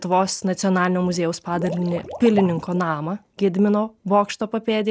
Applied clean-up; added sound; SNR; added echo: none; Liquid; 15 dB; none.